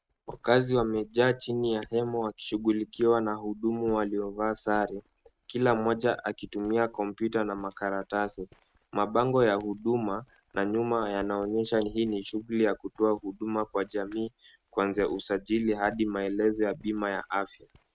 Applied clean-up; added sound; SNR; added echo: neural mask model RNNoise.